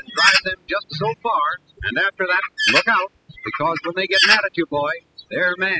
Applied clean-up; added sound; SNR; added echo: classical method spectral subtraction.